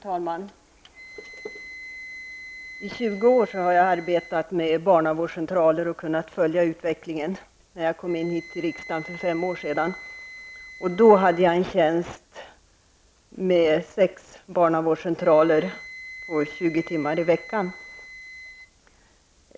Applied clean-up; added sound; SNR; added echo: none; Wind instrument, woodwind instrument; 19 dB; none.